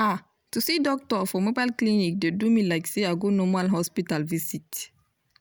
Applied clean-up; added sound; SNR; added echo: none; none; none; none.